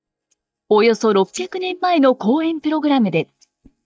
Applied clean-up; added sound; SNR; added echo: neural mask model DeepFilterNet 3.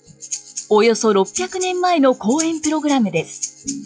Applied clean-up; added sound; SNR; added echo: classical method log-MMSE.